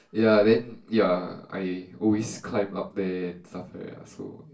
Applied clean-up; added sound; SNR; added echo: none; none; none; reverberation time 0.3 s.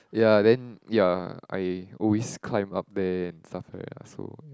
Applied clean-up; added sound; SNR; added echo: none; none; none; none.